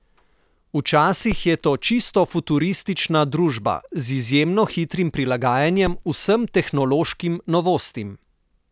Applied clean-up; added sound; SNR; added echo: none; Crackle; 17 dB; none.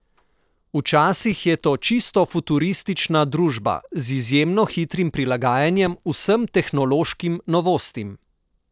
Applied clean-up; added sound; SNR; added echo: neural separator model SepFormer DNS4.